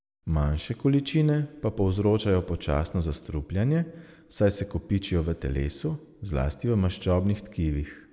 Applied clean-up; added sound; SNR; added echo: none; none; none; none.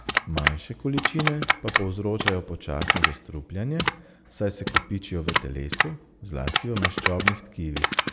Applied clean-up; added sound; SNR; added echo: none; Typing; -2 dB; none.